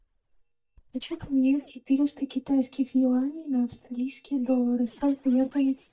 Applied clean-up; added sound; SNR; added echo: neural mask model DeepFilterNet 3.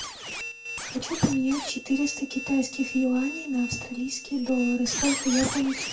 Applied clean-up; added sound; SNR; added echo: none; Squeak; 8 dB; reverberation time 0.2 s.